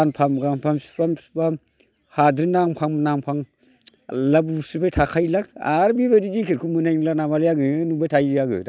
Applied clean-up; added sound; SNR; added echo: none; none; none; none.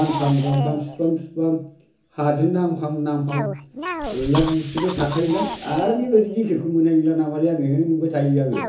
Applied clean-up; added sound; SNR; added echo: none; Cough; 12 dB; reverberation time 0.7 s.